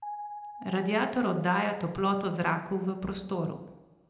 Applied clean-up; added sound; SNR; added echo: none; Piano; 17 dB; reverberation time 0.8 s.